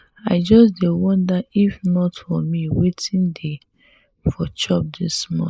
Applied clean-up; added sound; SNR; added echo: neural mask model Resemble Enhance denoiser.